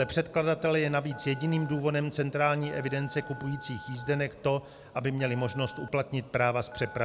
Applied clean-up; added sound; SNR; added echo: none; Telephone; 18 dB; none.